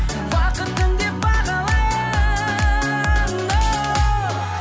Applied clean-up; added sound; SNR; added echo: none; none; none; none.